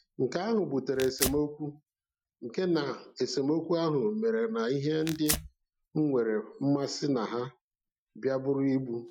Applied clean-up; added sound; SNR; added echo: classical method Wiener filter.